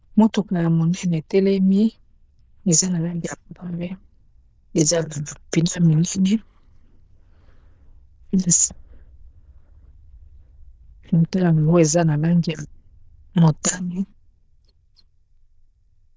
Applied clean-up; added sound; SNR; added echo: neural diffusion model UNIVERSE++.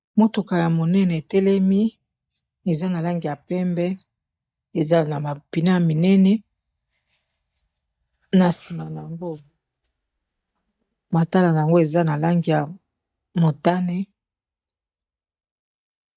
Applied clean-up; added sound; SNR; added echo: neural mask model DeepFilterNet 3.